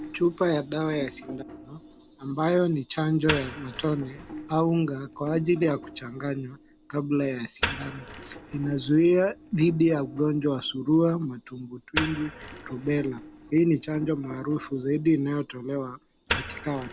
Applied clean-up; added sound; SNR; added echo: none; Wood; 12 dB; none.